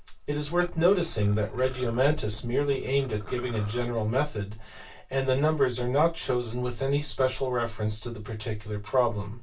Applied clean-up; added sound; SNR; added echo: none; Liquid; 13 dB; reverberation time 0.2 s.